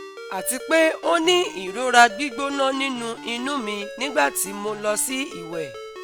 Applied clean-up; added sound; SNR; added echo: none; Ringtone; 14 dB; none.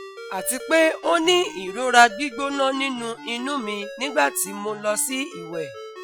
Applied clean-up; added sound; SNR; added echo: classical method Wiener filter.